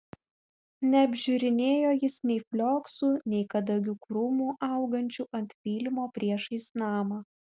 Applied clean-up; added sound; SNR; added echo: none; none; none; none.